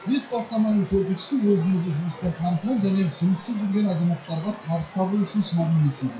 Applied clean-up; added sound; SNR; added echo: classical method WPE with log-MMSE.